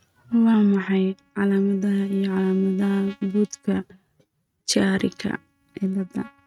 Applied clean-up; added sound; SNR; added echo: neural mask model RNNoise.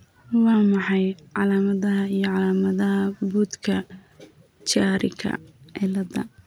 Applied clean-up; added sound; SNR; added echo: none; none; none; none.